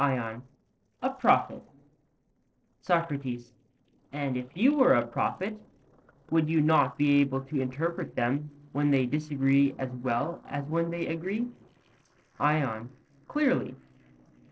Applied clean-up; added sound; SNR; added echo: neural separator model SepFormer DNS4.